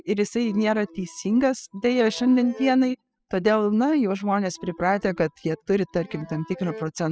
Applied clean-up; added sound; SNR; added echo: classical method spectral subtraction.